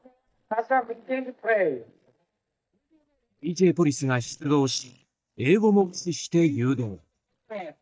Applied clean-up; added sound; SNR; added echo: neural mask model DeepFilterNet 3.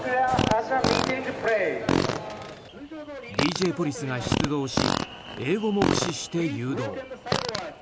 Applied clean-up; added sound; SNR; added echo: none; Fart; 2 dB; none.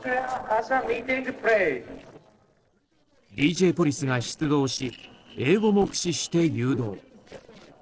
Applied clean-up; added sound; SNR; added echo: neural separator model SepFormer DNS4.